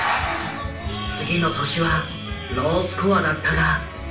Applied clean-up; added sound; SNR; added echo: none; none; none; reverberation time 0.3 s.